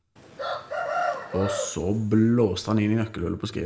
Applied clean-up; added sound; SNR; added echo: none; Chicken, rooster; 5 dB; reverberation time 0.9 s.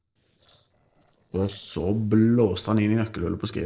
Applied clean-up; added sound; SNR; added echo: neural separator model SepFormer DNS4.